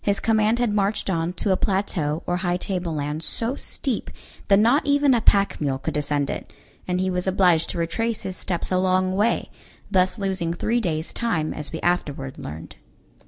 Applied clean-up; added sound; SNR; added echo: none; none; none; none.